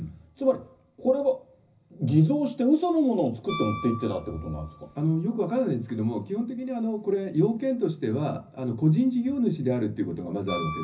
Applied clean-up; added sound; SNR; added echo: none; Piano; 18 dB; reverberation time 0.4 s.